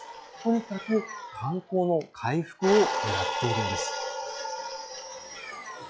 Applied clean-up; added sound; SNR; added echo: classical method log-MMSE.